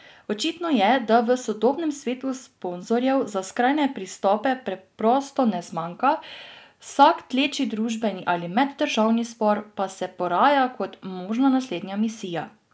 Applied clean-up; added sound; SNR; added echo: none; none; none; none.